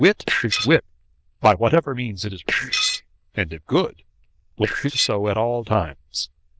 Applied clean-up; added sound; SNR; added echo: neural diffusion model UNIVERSE++.